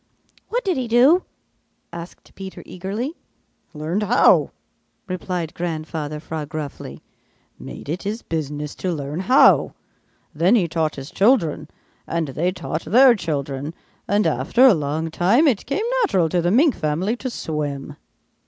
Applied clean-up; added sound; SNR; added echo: none; none; none; none.